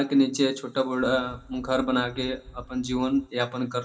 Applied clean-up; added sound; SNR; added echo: none; Wind; 20 dB; reverberation time 1.6 s.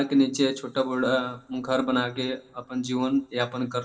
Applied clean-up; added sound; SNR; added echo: neural separator model SepFormer DNS4.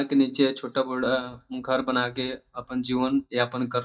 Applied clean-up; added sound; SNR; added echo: neural mask model DeepFilterNet 3.